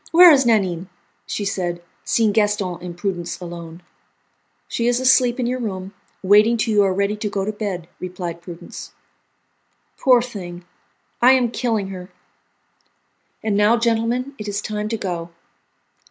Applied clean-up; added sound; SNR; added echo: none; none; none; none.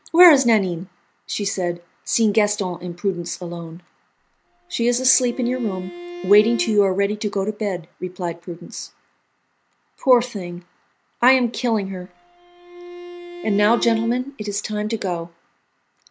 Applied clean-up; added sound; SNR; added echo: none; Bowed string instrument; 13 dB; none.